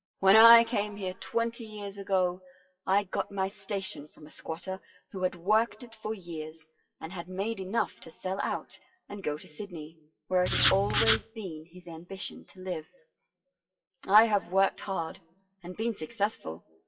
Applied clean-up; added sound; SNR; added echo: classical method WPE with log-MMSE.